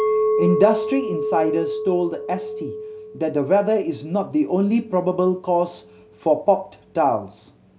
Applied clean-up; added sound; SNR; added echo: none; Chink, clink; 5 dB; none.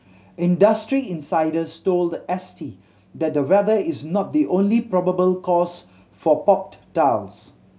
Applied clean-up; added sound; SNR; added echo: none; none; none; none.